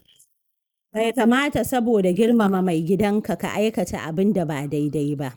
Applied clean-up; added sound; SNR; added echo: neural mask model Resemble Enhance denoiser.